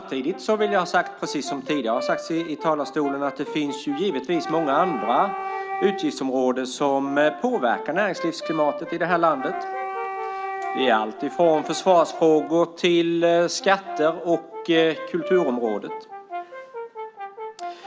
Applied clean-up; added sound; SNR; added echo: none; Wind instrument, woodwind instrument + Brass instrument; 10 dB; none.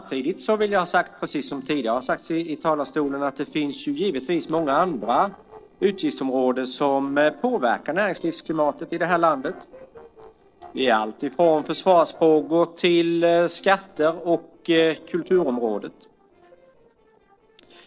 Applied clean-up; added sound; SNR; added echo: neural separator model SepFormer DNS4.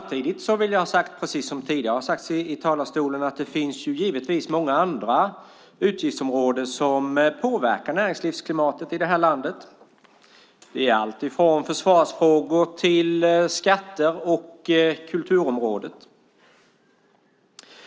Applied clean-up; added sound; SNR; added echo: none; none; none; none.